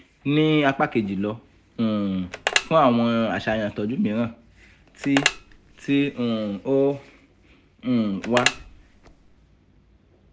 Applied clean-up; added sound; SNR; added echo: none; Telephone; 6 dB; none.